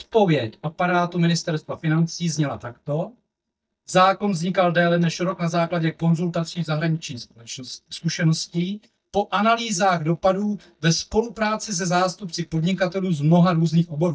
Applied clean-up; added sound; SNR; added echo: neural mask model DeepFilterNet 3.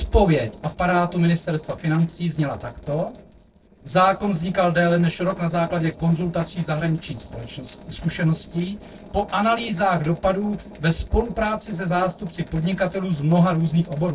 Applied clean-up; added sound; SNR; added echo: neural separator model SepFormer DNS4.